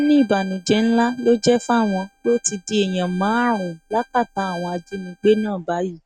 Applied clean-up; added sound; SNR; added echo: neural mask model RNNoise.